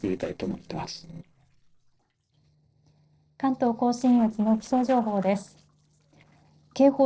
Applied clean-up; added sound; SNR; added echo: neural separator model SepFormer DNS4.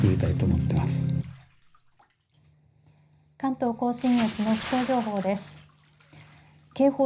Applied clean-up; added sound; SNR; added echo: none; Bathtub (filling or washing) / Splash, splatter; 17 dB; reverberation time 0.5 s.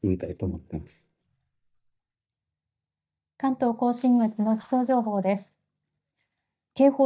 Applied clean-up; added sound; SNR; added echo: neural mask model DeepFilterNet 3.